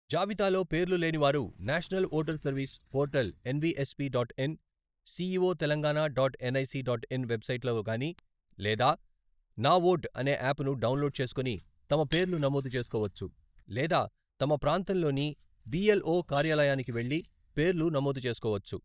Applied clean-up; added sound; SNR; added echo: neural mask model DeepFilterNet 3.